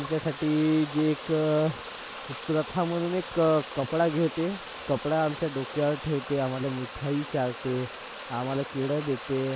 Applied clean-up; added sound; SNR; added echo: none; Water; 9 dB; none.